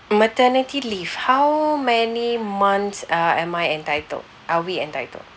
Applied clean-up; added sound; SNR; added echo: none; none; none; none.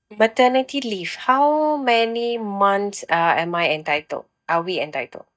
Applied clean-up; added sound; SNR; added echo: neural mask model DeepFilterNet 3.